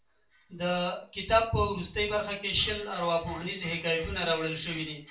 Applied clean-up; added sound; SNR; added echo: none; none; none; reverberation time 0.3 s.